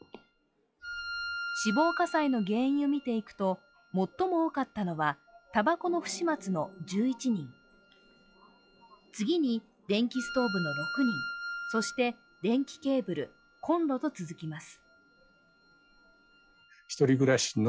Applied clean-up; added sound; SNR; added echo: classical method log-MMSE.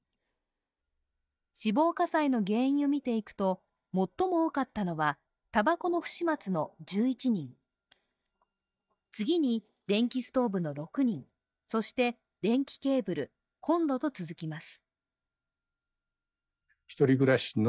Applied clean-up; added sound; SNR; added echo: neural mask model DeepFilterNet 3.